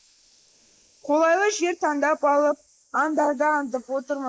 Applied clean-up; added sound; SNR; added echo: neural mask model Resemble Enhance denoiser.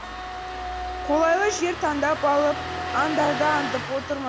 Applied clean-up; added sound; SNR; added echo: none; Wind instrument, woodwind instrument + Engine starting; 6 dB; none.